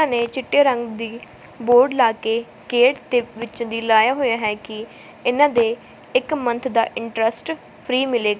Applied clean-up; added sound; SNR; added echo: none; none; none; none.